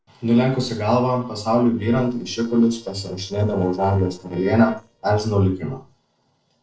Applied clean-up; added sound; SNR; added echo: neural separator model SepFormer DNS4.